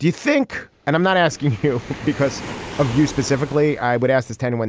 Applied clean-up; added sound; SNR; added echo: none; Waves, surf; 16 dB; none.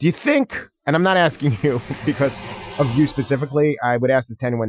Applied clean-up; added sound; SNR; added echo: classical method Wiener filter.